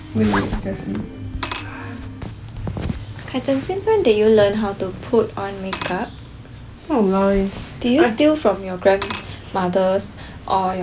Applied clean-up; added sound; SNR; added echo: none; Glass / Liquid; 19 dB; none.